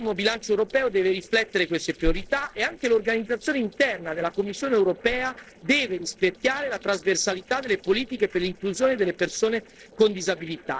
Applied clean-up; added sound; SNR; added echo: neural separator model SepFormer DNS4.